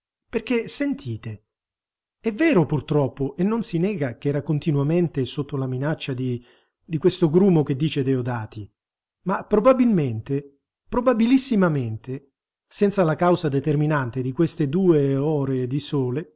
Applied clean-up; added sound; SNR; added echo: none; none; none; none.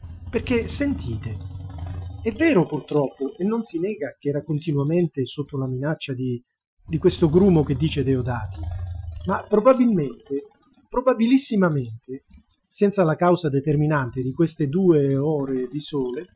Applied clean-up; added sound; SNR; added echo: classical method Wiener filter.